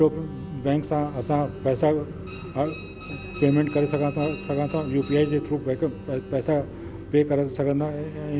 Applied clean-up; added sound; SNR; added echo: none; Alarm; 17 dB; none.